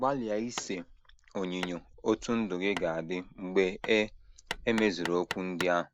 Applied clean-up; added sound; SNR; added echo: none; Hammer; 13 dB; none.